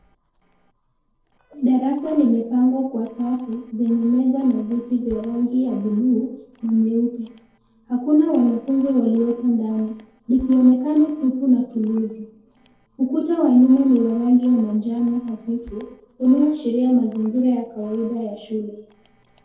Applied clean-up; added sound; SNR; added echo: neural separator model SepFormer DNS4.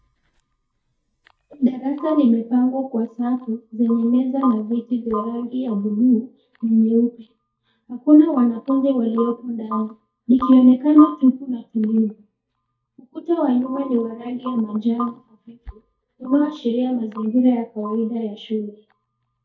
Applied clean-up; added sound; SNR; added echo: neural mask model DeepFilterNet 3.